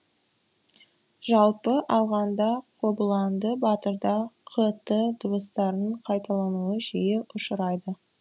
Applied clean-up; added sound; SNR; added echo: none; none; none; none.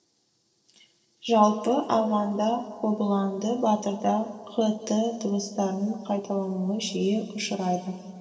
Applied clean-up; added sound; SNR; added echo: neural separator model SepFormer DNS4.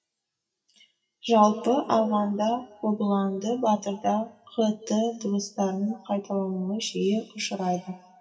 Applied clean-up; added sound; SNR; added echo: classical method WPE with log-MMSE.